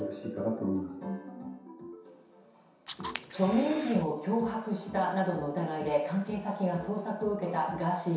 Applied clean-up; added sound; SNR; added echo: none; Camera; 12 dB; reverberation time 0.7 s.